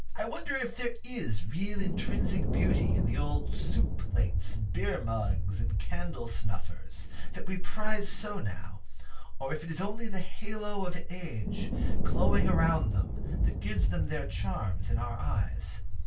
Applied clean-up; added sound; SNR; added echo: none; Thunder; 6 dB; reverberation time 0.2 s.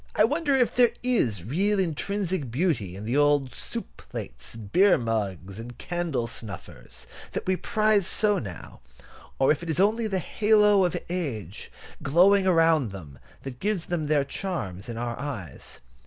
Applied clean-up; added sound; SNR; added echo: none; none; none; none.